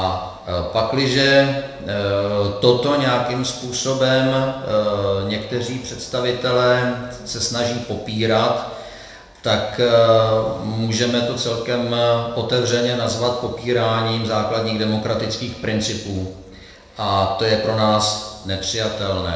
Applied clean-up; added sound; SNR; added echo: none; none; none; reverberation time 0.9 s.